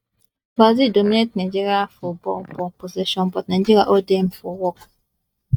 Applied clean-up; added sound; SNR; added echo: neural mask model DeepFilterNet 3.